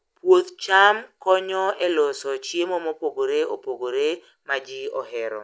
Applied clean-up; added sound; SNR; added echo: none; none; none; none.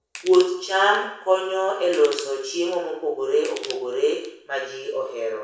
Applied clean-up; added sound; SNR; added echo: none; Crushing; 19 dB; reverberation time 0.7 s.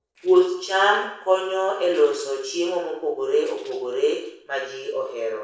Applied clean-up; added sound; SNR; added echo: neural separator model SepFormer DNS4.